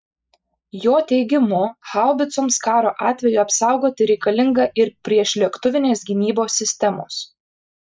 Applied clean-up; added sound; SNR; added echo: neural mask model Resemble Enhance denoiser.